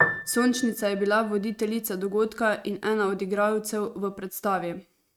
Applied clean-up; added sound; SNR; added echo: neural mask model RNNoise.